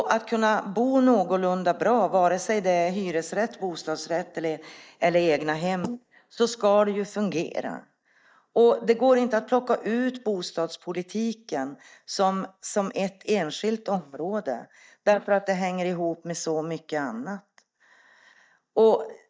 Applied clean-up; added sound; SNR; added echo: neural mask model DeepFilterNet 3.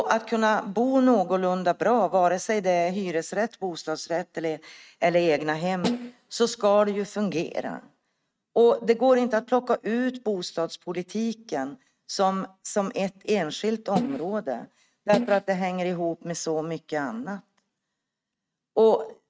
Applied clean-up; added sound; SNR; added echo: neural mask model RNNoise.